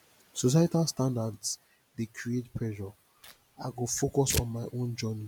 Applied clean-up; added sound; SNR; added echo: none; Tearing; 8 dB; none.